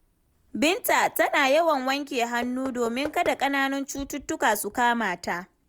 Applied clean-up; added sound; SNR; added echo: none; Knock / Wood; 17 dB; none.